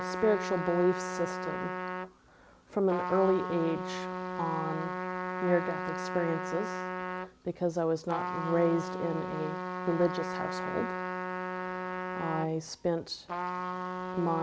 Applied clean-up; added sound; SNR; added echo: none; Trumpet; 4 dB; none.